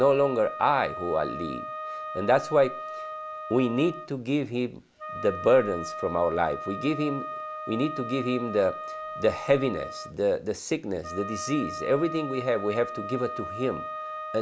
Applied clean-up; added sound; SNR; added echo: none; Wind instrument, woodwind instrument; 9 dB; none.